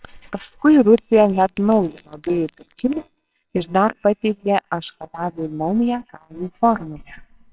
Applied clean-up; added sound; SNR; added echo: neural separator model SepFormer WHAMR!.